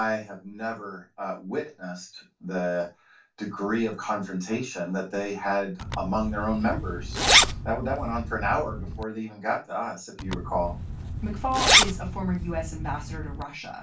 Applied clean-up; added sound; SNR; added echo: none; Zipper (clothing); -4 dB; reverberation time 0.2 s.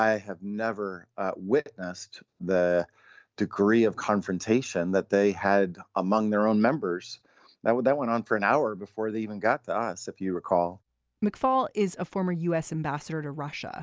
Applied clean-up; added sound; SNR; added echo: none; none; none; none.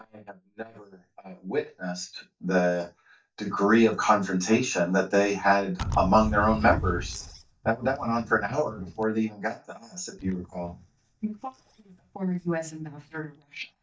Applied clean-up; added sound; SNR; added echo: neural mask model DeepFilterNet 3.